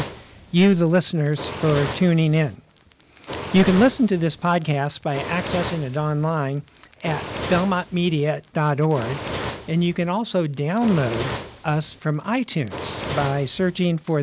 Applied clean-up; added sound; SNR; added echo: none; Fire; 11 dB; none.